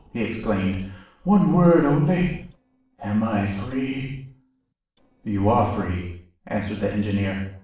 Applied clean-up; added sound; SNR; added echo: neural separator model SepFormer DNS4.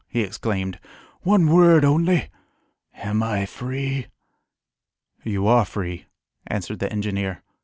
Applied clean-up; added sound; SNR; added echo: none; none; none; none.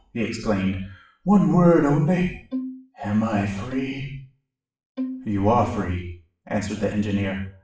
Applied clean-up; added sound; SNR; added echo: classical method WPE with log-MMSE.